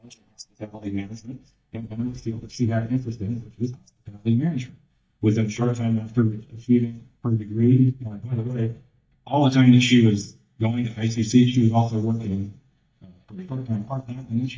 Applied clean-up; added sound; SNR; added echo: neural mask model DeepFilterNet 3.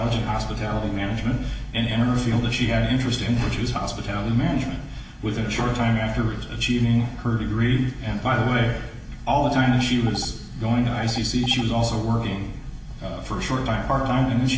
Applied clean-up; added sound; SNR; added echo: none; Telephone; 17 dB; reverberation time 0.8 s.